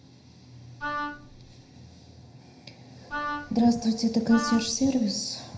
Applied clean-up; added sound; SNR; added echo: none; Wind instrument, woodwind instrument; 7 dB; reverberation time 0.7 s.